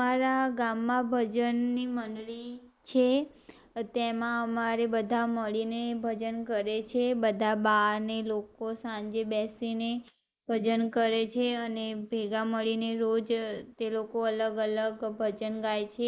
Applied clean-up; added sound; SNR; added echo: neural mask model Resemble Enhance denoiser.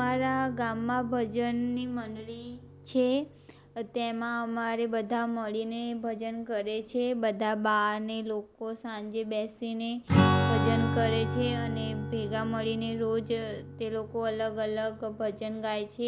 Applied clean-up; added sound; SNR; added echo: none; Strum; 4 dB; none.